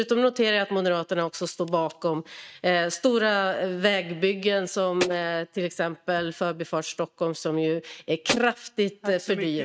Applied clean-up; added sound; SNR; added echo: neural mask model RNNoise.